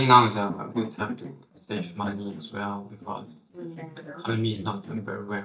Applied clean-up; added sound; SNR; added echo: neural mask model DeepFilterNet 3.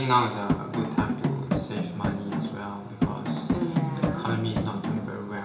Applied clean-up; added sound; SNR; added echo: none; Drum; -2 dB; reverberation time 0.8 s.